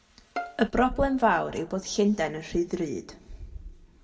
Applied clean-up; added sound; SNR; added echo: none; Bowed string instrument; 16 dB; reverberation time 1.0 s.